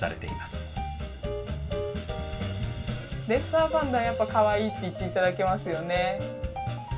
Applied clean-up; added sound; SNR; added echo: none; none; none; reverberation time 0.2 s.